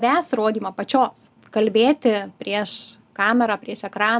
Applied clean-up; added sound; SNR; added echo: none; none; none; none.